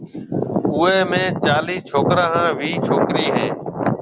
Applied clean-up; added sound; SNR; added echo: none; none; none; none.